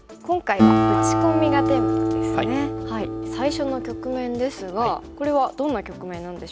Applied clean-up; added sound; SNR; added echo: none; Acoustic guitar; -2 dB; none.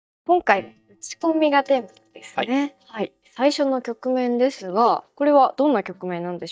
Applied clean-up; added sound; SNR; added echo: neural mask model DeepFilterNet 3.